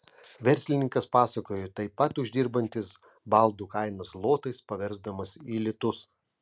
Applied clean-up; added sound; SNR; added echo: none; none; none; none.